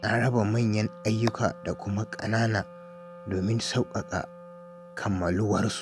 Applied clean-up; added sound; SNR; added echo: none; Wind instrument, woodwind instrument; 18 dB; none.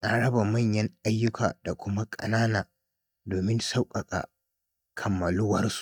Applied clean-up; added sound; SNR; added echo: neural mask model DeepFilterNet 3.